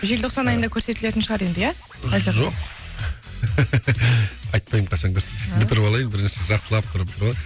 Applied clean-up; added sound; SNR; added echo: none; none; none; none.